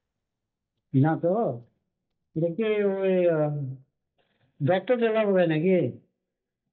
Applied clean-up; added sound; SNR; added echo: neural mask model DeepFilterNet 3.